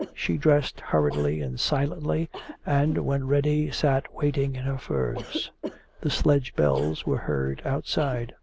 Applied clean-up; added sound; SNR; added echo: none; Cough; 17 dB; none.